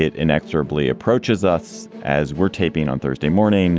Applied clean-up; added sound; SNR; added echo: none; Musical instrument; 19 dB; none.